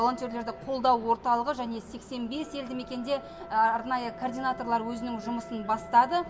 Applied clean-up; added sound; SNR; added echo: none; Wind instrument, woodwind instrument; 17 dB; reverberation time 0.3 s.